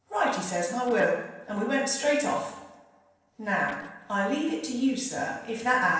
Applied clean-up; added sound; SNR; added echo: neural separator model SepFormer DNS4.